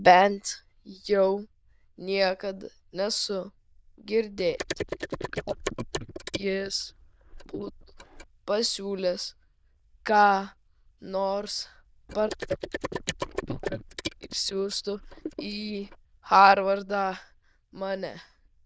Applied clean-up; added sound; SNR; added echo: neural diffusion model UNIVERSE++.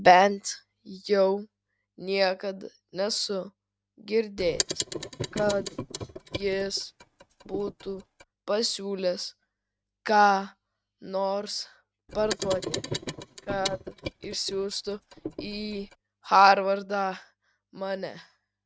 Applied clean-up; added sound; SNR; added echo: neural mask model RNNoise.